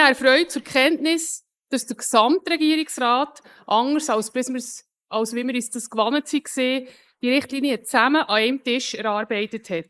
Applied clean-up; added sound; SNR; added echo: neural mask model Resemble Enhance denoiser.